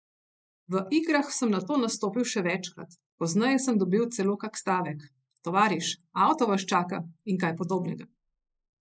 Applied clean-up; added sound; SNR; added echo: neural mask model Resemble Enhance denoiser.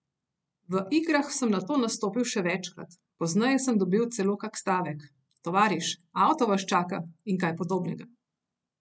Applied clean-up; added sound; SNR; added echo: none; none; none; none.